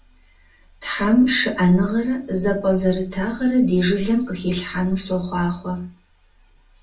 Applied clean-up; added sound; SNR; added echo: none; none; none; reverberation time 0.3 s.